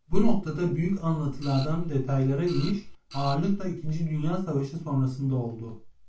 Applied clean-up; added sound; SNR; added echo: none; Printer; 19 dB; reverberation time 0.3 s.